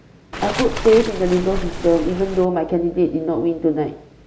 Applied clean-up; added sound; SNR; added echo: none; Waves, surf; 7 dB; none.